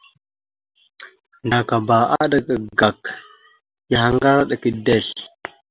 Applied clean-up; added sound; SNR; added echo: none; none; none; none.